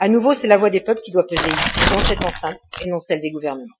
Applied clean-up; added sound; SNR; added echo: classical method Wiener filter.